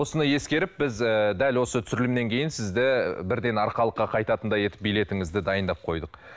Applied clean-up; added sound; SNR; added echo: none; none; none; none.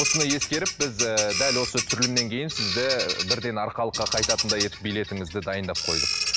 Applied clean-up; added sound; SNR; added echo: none; Bird vocalization, bird call, bird song; -1 dB; none.